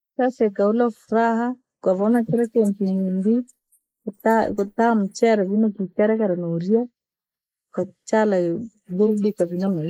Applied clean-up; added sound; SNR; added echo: neural mask model Resemble Enhance denoiser.